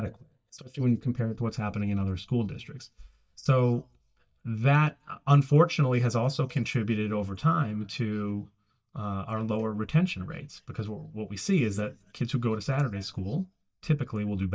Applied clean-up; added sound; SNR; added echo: neural mask model DeepFilterNet 3.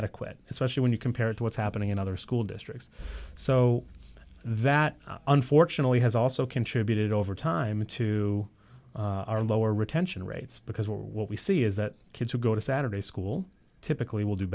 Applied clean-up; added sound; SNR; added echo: none; none; none; none.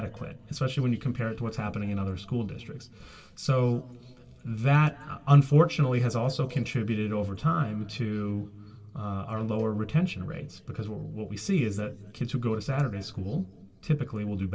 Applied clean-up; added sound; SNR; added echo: neural separator model SepFormer DNS4.